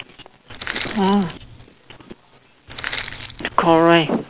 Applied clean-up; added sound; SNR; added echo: none; Crushing; 11 dB; none.